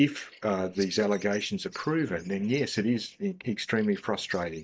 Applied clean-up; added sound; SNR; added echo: neural mask model DeepFilterNet 3.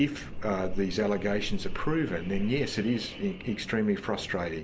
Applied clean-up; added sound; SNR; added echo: none; none; none; none.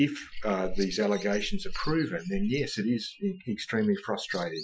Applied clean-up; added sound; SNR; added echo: classical method Wiener filter.